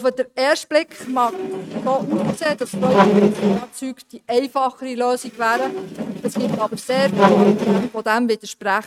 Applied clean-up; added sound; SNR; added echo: neural mask model RNNoise.